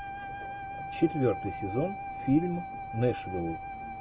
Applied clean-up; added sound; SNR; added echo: none; Wind instrument, woodwind instrument; 7 dB; none.